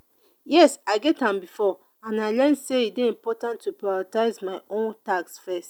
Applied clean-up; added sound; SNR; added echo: none; none; none; none.